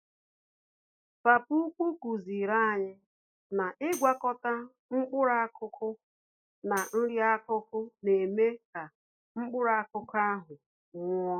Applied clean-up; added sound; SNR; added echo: classical method log-MMSE.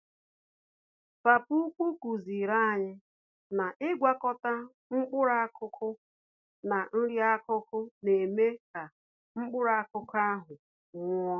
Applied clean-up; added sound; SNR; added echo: none; none; none; none.